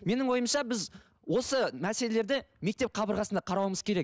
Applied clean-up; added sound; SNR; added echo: none; none; none; none.